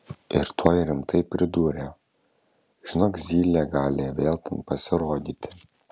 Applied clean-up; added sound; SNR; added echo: none; none; none; none.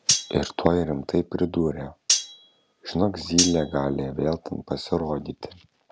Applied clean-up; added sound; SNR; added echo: none; Cutlery, silverware; 3 dB; none.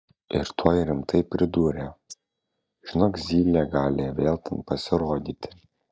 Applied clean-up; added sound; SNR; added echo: neural mask model DeepFilterNet 3.